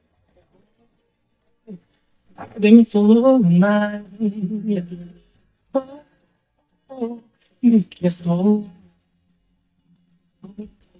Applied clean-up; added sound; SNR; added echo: neural mask model DeepFilterNet 3.